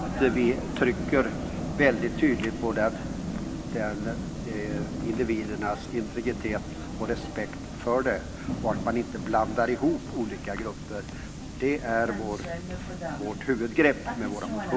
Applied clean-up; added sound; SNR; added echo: none; Vehicle; 6 dB; none.